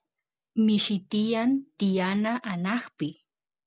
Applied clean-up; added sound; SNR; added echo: none; none; none; none.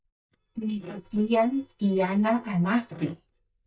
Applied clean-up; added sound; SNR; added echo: neural mask model DeepFilterNet 3.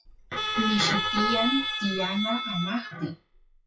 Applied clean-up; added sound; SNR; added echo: classical method WPE with log-MMSE.